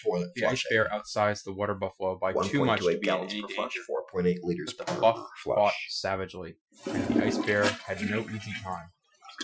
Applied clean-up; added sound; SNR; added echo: classical method Wiener filter.